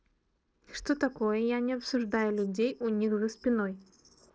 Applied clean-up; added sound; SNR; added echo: neural separator model SepFormer DNS4.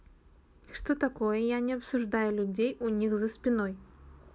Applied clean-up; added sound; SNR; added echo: none; none; none; none.